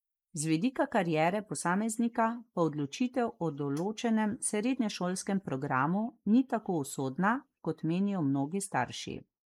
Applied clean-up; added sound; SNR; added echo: neural mask model Resemble Enhance denoiser.